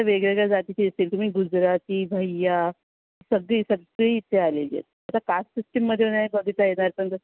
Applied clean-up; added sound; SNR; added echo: none; none; none; none.